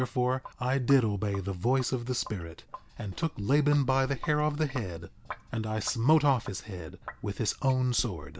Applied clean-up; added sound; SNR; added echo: none; Sink (filling or washing); 17 dB; none.